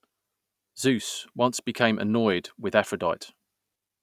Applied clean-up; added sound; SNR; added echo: none; none; none; none.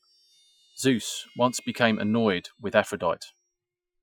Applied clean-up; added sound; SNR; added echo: classical method Wiener filter.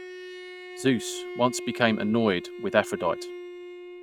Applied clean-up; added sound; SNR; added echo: neural mask model RNNoise.